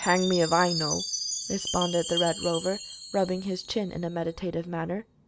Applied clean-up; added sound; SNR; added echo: none; Chime; 7 dB; none.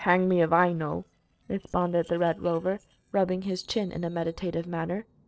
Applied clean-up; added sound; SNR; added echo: neural separator model SepFormer DNS4.